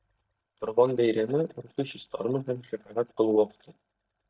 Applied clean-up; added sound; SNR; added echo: neural mask model DeepFilterNet 3.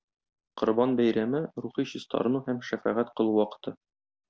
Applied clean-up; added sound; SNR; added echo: none; none; none; none.